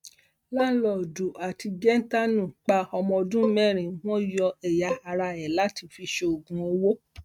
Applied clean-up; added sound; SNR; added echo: neural mask model RNNoise.